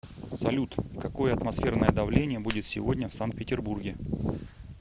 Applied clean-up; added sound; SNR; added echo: none; Hands; 16 dB; none.